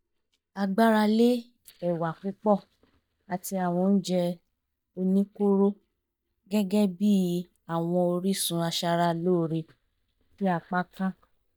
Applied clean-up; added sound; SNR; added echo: neural mask model DeepFilterNet 3.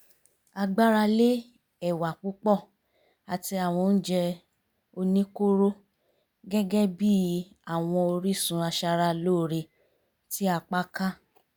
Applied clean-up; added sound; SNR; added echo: none; none; none; none.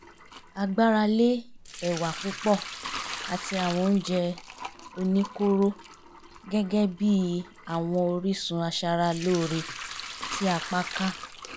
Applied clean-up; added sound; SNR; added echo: none; Sink (filling or washing) / Liquid; 11 dB; none.